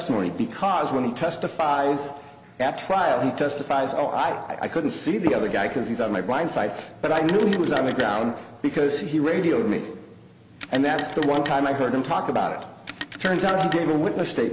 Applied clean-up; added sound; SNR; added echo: none; Telephone + Fireworks; 13 dB; none.